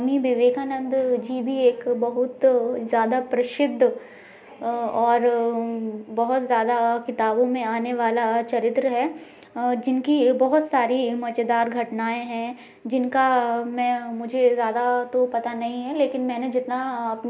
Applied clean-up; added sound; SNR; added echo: none; none; none; none.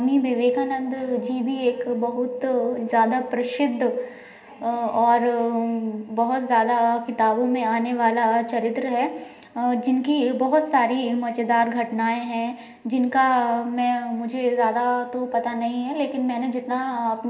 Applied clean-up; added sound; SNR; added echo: none; none; none; reverberation time 1.0 s.